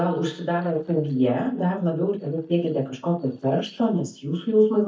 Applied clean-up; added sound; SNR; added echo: neural mask model DeepFilterNet 3.